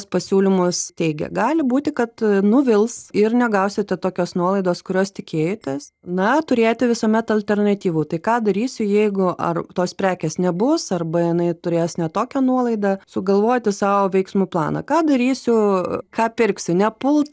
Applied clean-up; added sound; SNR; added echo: neural mask model DeepFilterNet 3.